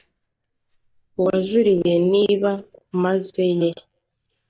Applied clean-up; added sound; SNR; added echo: neural mask model DeepFilterNet 3.